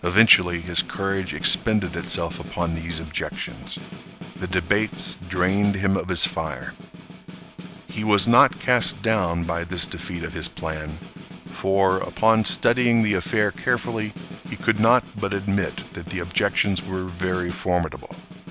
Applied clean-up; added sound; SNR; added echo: none; Snare drum; 14 dB; none.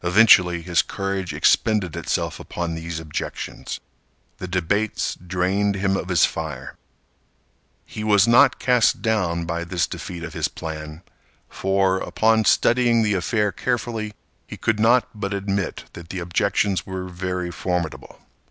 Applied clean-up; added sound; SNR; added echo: none; none; none; none.